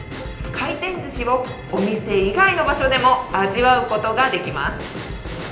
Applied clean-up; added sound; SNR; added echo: none; Bell / Drum / Drum kit; 13 dB; reverberation time 0.8 s.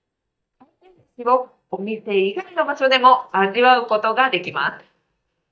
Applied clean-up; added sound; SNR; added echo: neural mask model DeepFilterNet 3.